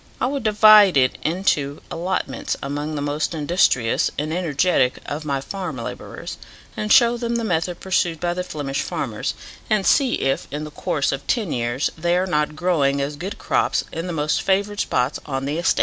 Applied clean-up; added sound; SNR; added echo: none; none; none; none.